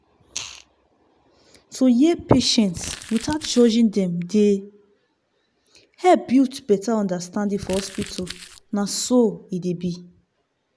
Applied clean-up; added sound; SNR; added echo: none; Crumpling, crinkling; 15 dB; none.